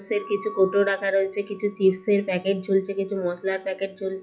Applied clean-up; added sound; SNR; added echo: classical method log-MMSE.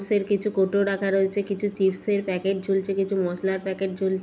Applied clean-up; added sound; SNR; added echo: none; none; none; none.